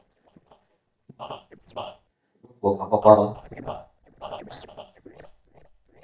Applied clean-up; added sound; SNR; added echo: neural mask model DeepFilterNet 3.